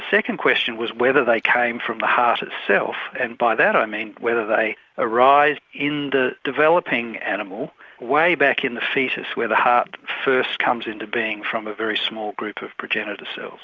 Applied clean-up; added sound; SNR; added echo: none; none; none; none.